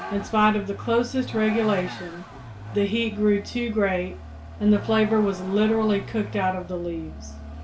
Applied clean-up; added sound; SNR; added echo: none; Vehicle; 13 dB; reverberation time 0.3 s.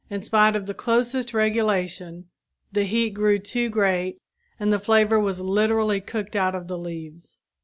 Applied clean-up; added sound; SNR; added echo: none; none; none; none.